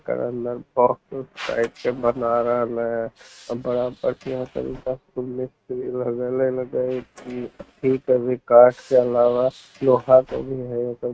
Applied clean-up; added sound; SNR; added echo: neural mask model RNNoise.